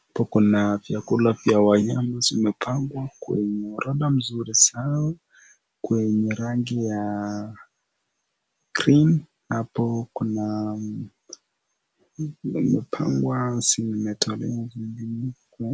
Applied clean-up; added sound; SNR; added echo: none; none; none; none.